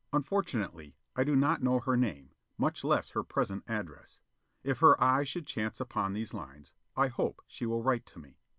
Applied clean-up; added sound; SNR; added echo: none; none; none; none.